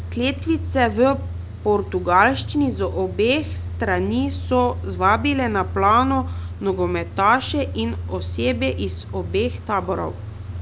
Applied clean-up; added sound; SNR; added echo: none; Idling / Engine starting / Accelerating, revving, vroom / Car; 8 dB; none.